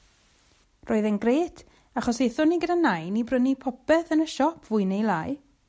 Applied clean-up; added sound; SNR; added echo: none; none; none; none.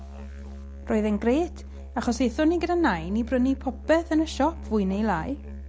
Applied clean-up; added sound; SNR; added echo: none; Musical instrument; 12 dB; none.